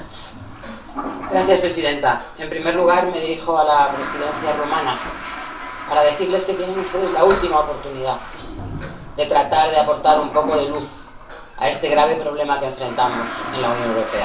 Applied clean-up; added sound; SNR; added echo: none; Toilet flush; 10 dB; reverberation time 0.3 s.